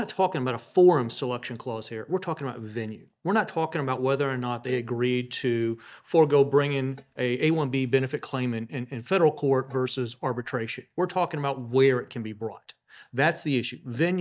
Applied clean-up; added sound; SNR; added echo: neural mask model DeepFilterNet 3.